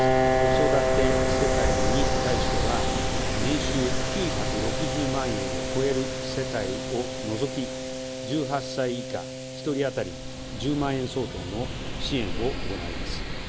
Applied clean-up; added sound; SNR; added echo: none; Ocean + Piano; -4 dB; none.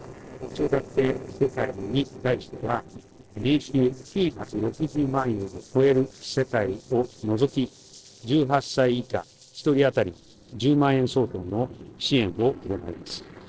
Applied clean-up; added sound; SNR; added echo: neural separator model SepFormer DNS4.